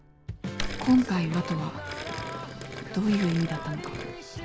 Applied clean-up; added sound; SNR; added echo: none; Gurgling + Tearing / Wood; 10 dB; none.